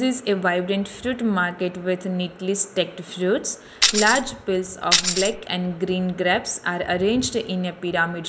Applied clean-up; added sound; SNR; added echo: none; Tambourine; -2 dB; none.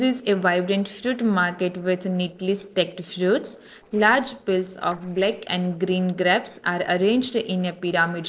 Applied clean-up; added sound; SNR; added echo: neural separator model SepFormer DNS4.